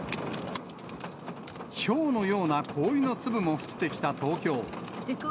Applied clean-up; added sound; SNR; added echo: none; none; none; none.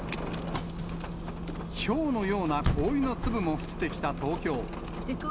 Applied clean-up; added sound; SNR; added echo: none; Bus / Engine; 4 dB; none.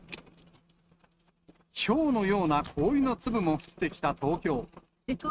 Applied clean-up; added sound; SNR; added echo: neural mask model RNNoise.